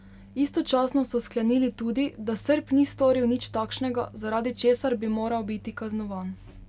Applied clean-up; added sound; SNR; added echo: none; none; none; none.